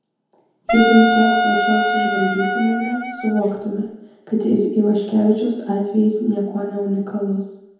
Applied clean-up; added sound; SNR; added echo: none; Wind instrument, woodwind instrument; 1 dB; reverberation time 1.0 s.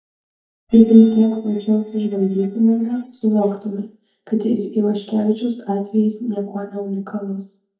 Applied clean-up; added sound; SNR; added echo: neural mask model DeepFilterNet 3.